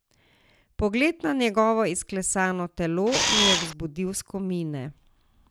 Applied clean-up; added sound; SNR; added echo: none; Camera; -4 dB; none.